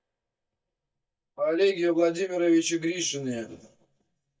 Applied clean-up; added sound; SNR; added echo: neural mask model DeepFilterNet 3.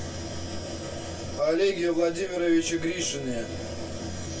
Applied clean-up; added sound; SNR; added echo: none; Bowed string instrument; 17 dB; reverberation time 0.2 s.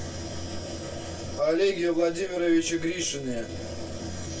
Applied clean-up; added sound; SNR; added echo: neural separator model SepFormer DNS4.